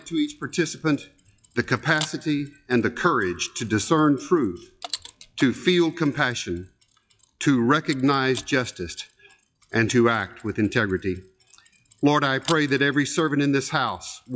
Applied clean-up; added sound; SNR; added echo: classical method log-MMSE.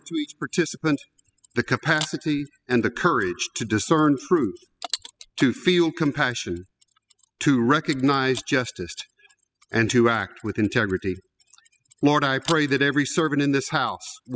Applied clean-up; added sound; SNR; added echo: classical method spectral subtraction.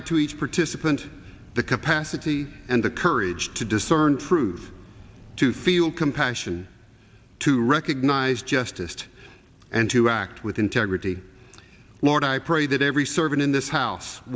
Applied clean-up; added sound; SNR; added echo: none; none; none; none.